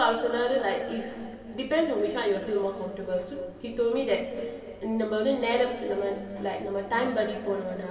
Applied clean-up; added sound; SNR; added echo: none; none; none; reverberation time 2.5 s.